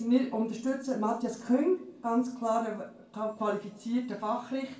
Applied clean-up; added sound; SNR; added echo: none; none; none; reverberation time 0.3 s.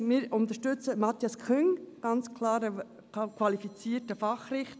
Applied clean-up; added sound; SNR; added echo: none; none; none; none.